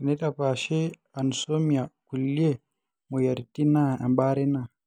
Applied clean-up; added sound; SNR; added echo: none; none; none; none.